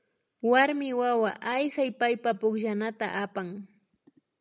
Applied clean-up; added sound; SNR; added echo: none; none; none; none.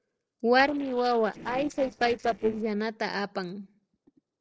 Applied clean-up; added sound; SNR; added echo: neural separator model SepFormer DNS4.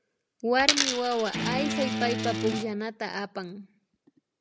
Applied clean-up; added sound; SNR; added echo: none; Coin (dropping) + Guitar; 0 dB; none.